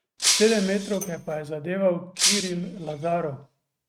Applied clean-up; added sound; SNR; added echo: neural mask model RNNoise.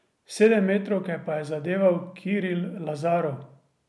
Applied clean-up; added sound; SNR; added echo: none; none; none; none.